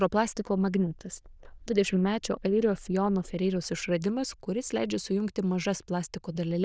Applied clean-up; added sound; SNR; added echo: neural diffusion model UNIVERSE++.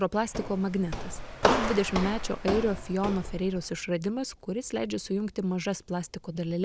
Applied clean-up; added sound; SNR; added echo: none; Walk, footsteps; 2 dB; none.